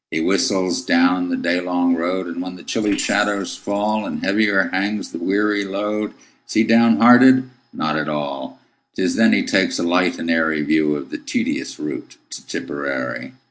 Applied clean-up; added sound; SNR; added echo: neural separator model SepFormer DNS4.